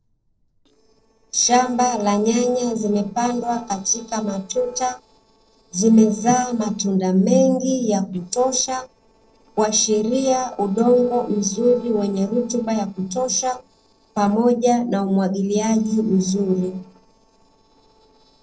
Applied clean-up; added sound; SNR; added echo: neural separator model SepFormer DNS4.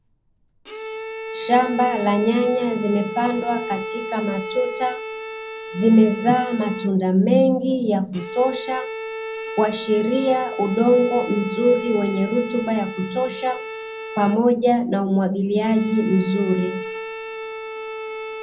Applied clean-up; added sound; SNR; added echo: none; Bowed string instrument; 11 dB; reverberation time 0.2 s.